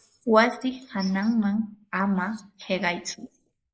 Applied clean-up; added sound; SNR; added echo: neural mask model Resemble Enhance denoiser.